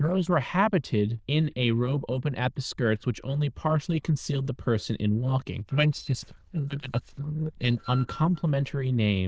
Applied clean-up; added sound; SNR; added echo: neural diffusion model UNIVERSE++.